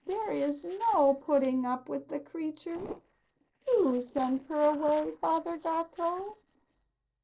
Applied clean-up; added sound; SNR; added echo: neural separator model SepFormer DNS4.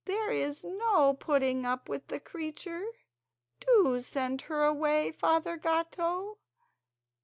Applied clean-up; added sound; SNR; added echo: none; none; none; none.